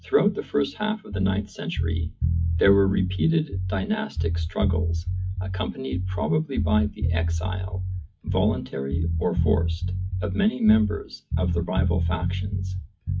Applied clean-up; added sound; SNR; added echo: classical method WPE with log-MMSE.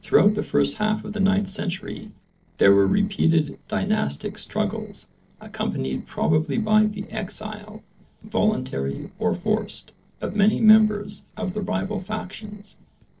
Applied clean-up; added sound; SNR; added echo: neural separator model SepFormer DNS4.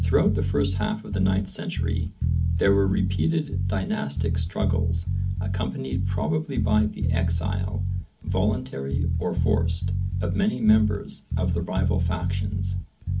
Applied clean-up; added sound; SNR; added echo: none; Bass guitar; -2 dB; reverberation time 0.4 s.